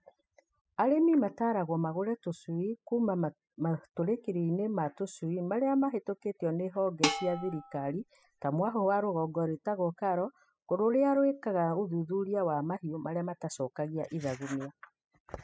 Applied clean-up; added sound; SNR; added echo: classical method spectral subtraction.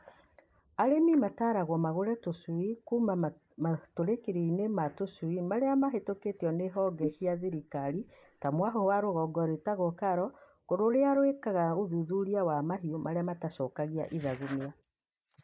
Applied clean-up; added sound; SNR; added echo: neural mask model Resemble Enhance denoiser.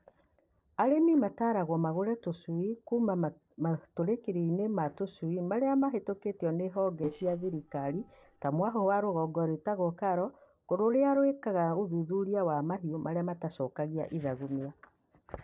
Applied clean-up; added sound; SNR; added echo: neural separator model SepFormer DNS4.